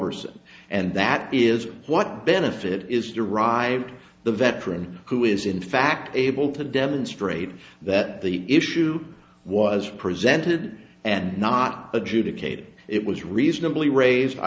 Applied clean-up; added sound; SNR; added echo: none; none; none; none.